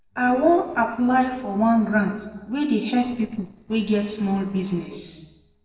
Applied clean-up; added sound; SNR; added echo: neural separator model SepFormer DNS4.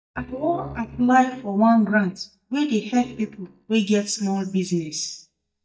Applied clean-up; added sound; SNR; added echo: neural mask model DeepFilterNet 3.